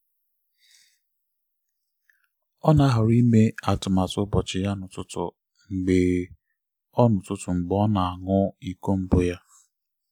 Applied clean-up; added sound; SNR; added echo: none; none; none; none.